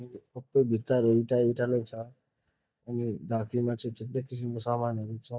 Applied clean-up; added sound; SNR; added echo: neural mask model DeepFilterNet 3.